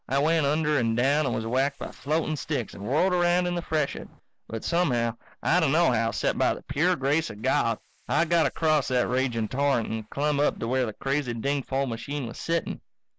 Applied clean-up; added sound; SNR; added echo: neural mask model Resemble Enhance denoiser.